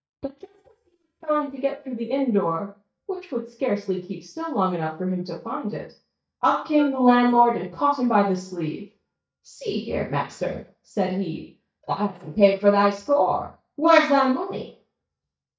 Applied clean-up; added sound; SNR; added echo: neural mask model DeepFilterNet 3.